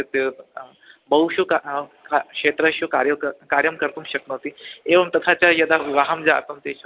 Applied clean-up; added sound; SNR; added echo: none; none; none; none.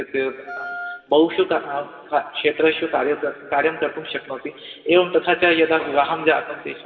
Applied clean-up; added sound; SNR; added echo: none; Wind instrument, woodwind instrument; 11 dB; reverberation time 2.0 s.